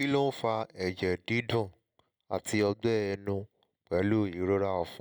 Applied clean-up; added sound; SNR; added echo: none; none; none; none.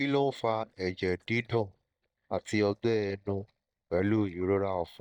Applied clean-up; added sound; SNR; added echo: neural mask model DeepFilterNet 3.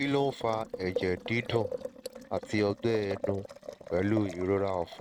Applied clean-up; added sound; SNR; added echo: neural mask model RNNoise.